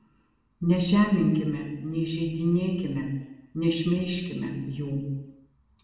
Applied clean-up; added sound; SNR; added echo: none; none; none; reverberation time 0.9 s.